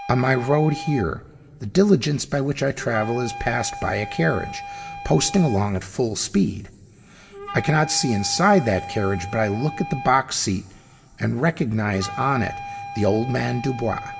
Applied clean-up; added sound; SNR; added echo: none; Wind instrument, woodwind instrument; 13 dB; reverberation time 1.7 s.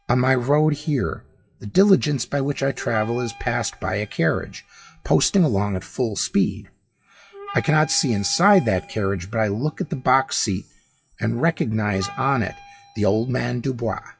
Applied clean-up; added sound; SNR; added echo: classical method WPE with log-MMSE.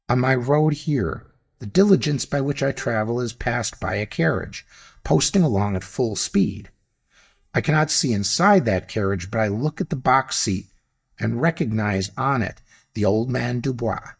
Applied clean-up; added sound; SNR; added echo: neural mask model DeepFilterNet 3.